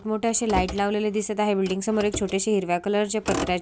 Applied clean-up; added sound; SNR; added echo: none; Motor vehicle (road); 11 dB; none.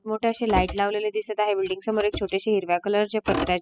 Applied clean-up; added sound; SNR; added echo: classical method spectral subtraction.